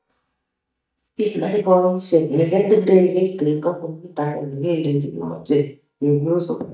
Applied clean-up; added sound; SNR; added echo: neural mask model DeepFilterNet 3.